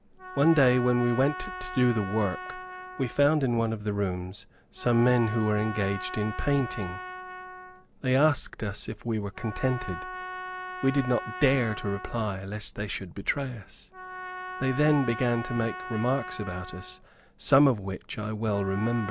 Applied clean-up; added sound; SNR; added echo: none; Trumpet; 12 dB; none.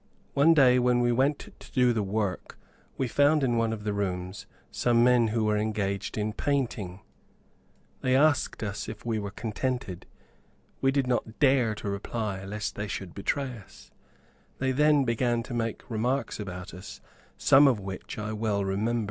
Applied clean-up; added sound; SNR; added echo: none; none; none; none.